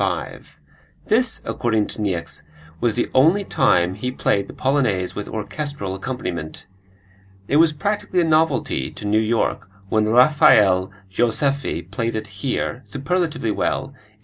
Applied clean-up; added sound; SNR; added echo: none; none; none; none.